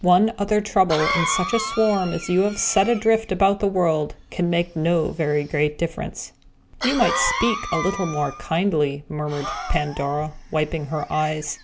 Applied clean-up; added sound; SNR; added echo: none; Cough; 10 dB; none.